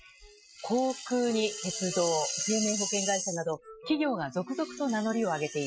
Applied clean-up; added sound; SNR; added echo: classical method Wiener filter.